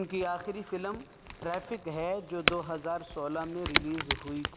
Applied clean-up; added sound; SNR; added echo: none; Crack / Crackle; 2 dB; none.